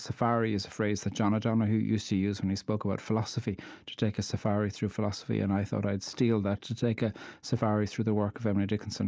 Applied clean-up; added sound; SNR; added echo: none; none; none; none.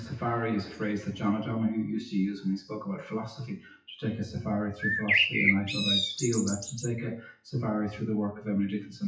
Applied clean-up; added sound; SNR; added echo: classical method WPE with log-MMSE.